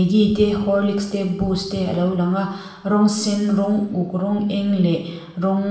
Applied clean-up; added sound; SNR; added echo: none; none; none; reverberation time 0.8 s.